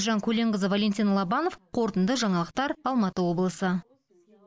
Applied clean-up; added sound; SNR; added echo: none; none; none; none.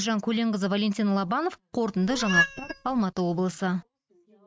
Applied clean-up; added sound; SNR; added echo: neural mask model RNNoise.